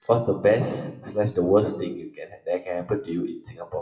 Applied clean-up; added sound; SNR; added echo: classical method WPE with log-MMSE.